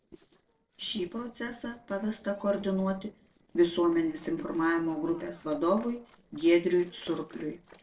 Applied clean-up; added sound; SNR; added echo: neural separator model SepFormer DNS4.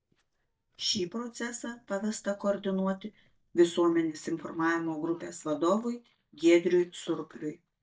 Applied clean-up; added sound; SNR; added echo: neural mask model DeepFilterNet 3.